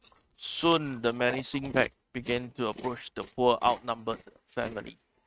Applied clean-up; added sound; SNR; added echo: neural mask model RNNoise.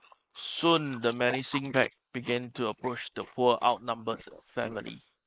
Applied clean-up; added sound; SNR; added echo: neural mask model Resemble Enhance denoiser.